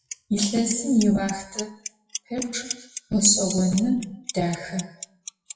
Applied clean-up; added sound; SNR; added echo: classical method WPE with log-MMSE.